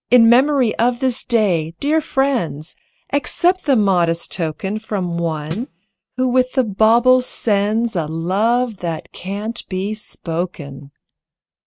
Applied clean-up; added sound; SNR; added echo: neural mask model RNNoise.